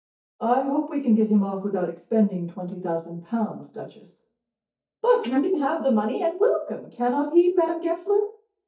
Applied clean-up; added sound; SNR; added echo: neural mask model DeepFilterNet 3.